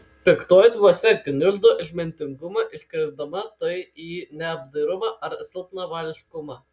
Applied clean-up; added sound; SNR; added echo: none; none; none; none.